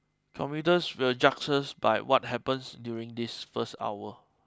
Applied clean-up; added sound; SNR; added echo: none; none; none; none.